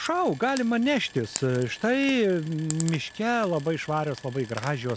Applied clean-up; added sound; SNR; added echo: none; Frying (food); 16 dB; none.